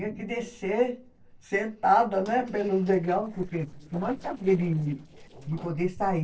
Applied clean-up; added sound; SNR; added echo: neural separator model SepFormer DNS4.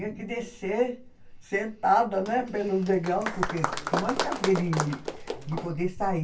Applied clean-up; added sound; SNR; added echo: none; Applause; 5 dB; reverberation time 0.2 s.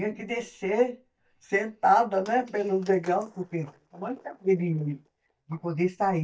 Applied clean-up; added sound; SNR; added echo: neural mask model DeepFilterNet 3.